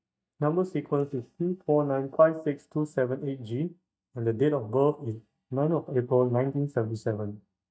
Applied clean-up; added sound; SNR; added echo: neural mask model DeepFilterNet 3.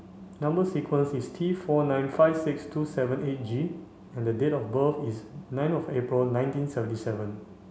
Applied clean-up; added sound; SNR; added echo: none; none; none; none.